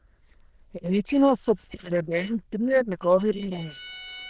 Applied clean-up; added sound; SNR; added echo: neural diffusion model UNIVERSE++.